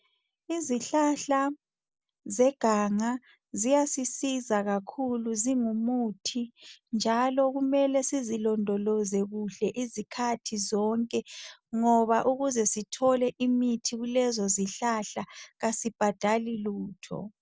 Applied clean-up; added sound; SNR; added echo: none; none; none; none.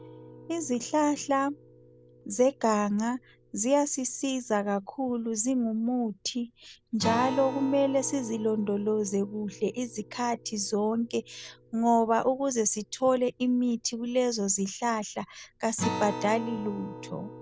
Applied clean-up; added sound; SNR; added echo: none; Acoustic guitar; 14 dB; none.